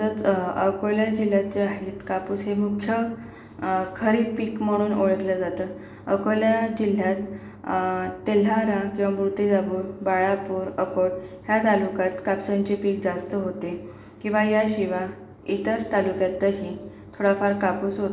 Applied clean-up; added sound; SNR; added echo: none; none; none; none.